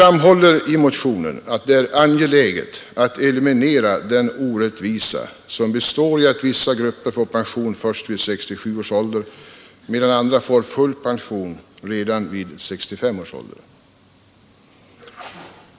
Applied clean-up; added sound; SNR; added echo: none; none; none; none.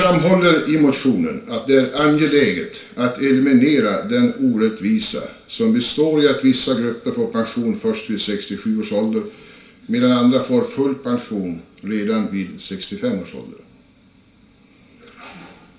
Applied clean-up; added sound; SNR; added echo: none; none; none; reverberation time 0.3 s.